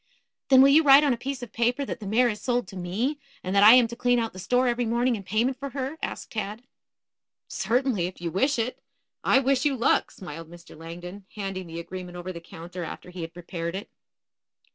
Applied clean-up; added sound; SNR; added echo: none; none; none; none.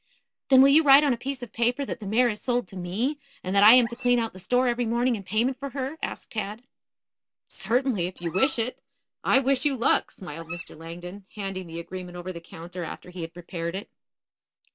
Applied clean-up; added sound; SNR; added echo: neural mask model Resemble Enhance denoiser.